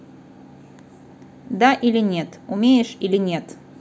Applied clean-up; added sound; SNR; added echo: none; none; none; none.